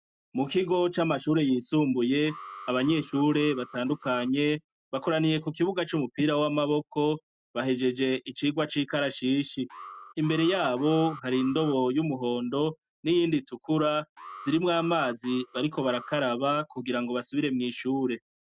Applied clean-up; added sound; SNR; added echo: neural mask model RNNoise.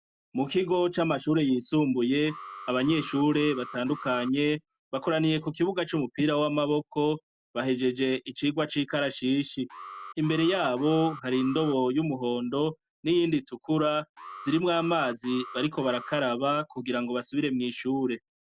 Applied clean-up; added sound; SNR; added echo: none; Alarm; 17 dB; none.